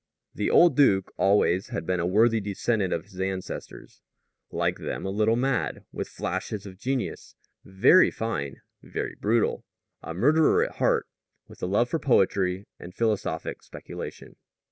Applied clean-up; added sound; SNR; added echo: none; none; none; none.